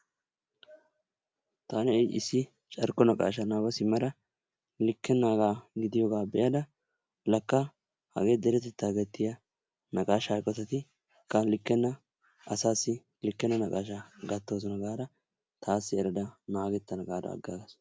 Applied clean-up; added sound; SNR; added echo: none; none; none; none.